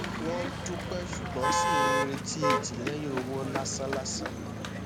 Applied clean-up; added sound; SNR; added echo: none; Motor vehicle (road); -5 dB; none.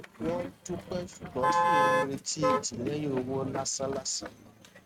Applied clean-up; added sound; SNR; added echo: neural mask model RNNoise.